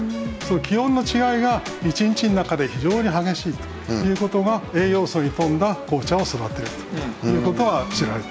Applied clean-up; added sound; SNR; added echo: none; none; none; none.